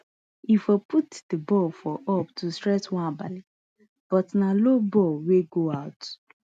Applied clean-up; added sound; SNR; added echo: none; none; none; none.